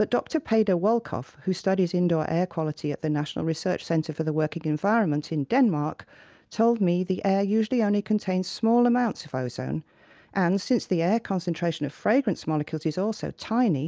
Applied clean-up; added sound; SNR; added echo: none; none; none; none.